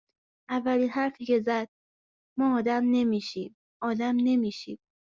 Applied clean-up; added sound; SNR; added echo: none; none; none; none.